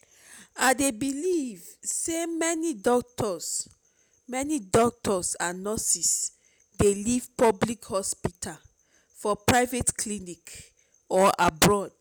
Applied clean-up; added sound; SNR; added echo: none; none; none; none.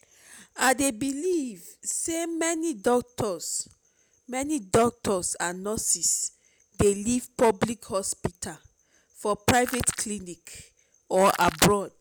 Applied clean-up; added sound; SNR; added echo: none; Crushing; 13 dB; none.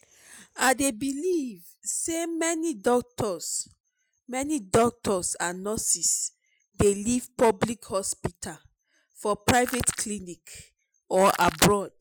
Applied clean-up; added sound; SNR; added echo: classical method Wiener filter.